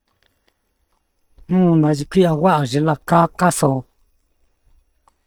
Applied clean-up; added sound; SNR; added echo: neural mask model DeepFilterNet 3.